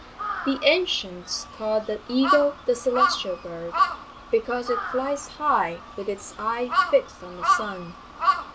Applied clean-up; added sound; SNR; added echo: none; Crow; 2 dB; none.